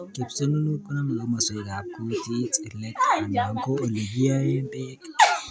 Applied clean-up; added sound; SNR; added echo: none; none; none; none.